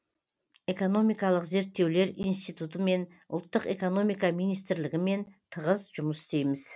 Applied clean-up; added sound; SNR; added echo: none; none; none; none.